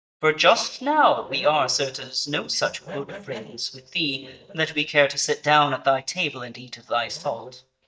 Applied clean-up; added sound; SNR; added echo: neural mask model DeepFilterNet 3.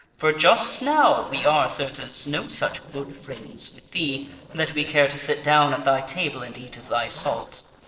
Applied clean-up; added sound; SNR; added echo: neural separator model SepFormer DNS4.